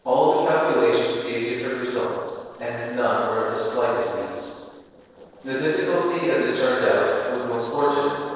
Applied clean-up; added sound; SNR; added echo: neural separator model SepFormer DNS4.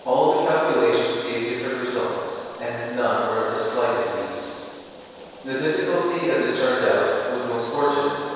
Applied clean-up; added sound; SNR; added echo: none; Rain; 20 dB; reverberation time 2.2 s.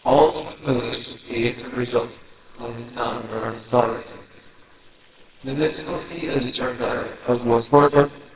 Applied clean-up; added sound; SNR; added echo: neural separator model SepFormer WHAMR!.